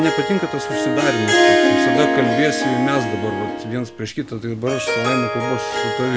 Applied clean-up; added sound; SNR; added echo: none; Harp; -2 dB; none.